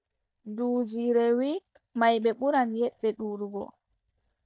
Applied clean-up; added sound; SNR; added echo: neural mask model DeepFilterNet 3.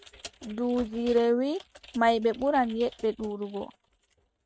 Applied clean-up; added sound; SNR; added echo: neural mask model RNNoise.